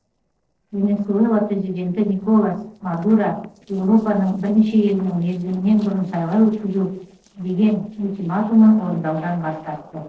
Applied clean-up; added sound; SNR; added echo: neural separator model SepFormer DNS4.